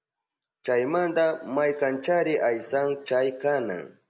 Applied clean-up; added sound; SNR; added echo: none; none; none; none.